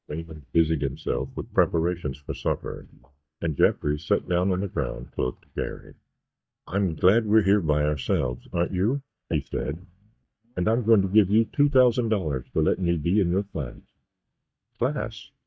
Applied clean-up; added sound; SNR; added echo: neural mask model DeepFilterNet 3.